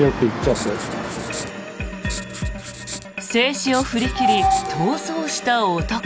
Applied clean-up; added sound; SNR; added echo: none; Writing; 14 dB; none.